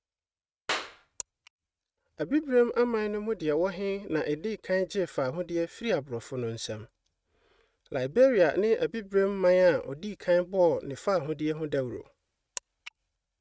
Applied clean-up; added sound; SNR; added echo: neural mask model RNNoise.